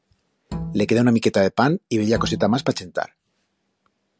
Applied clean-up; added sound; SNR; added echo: none; Bowed string instrument; 12 dB; none.